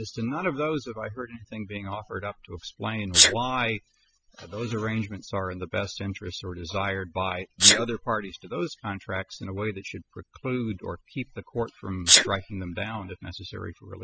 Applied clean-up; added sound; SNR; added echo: classical method spectral subtraction.